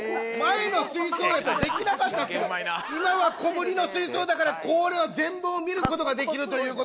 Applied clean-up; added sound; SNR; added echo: none; Fireworks; 17 dB; none.